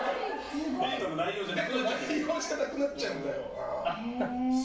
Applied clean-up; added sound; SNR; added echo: none; none; none; reverberation time 0.3 s.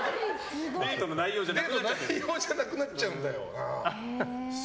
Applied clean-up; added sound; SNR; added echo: none; none; none; none.